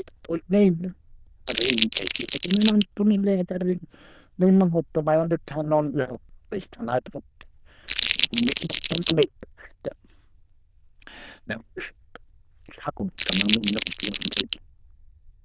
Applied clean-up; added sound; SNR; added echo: neural diffusion model UNIVERSE++.